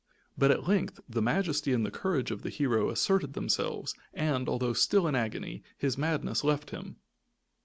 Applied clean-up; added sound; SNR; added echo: none; none; none; none.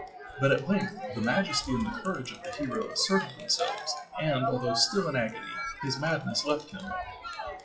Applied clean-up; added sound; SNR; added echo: classical method WPE with log-MMSE.